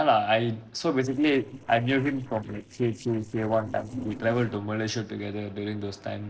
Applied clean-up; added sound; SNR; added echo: neural separator model SepFormer DNS4.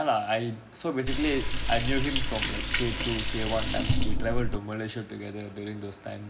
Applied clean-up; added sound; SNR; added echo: none; Liquid; -5 dB; reverberation time 0.6 s.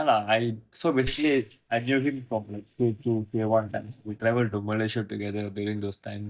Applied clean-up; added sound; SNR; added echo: neural mask model DeepFilterNet 3.